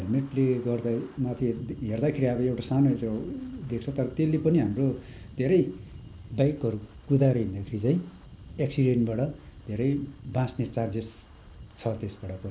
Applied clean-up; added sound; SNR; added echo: none; Wind; 19 dB; none.